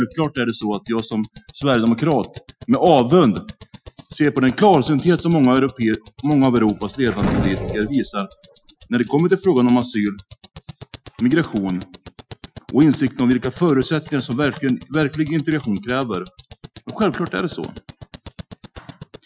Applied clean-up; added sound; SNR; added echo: classical method Wiener filter.